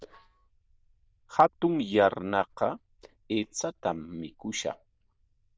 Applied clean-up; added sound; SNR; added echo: neural diffusion model UNIVERSE++.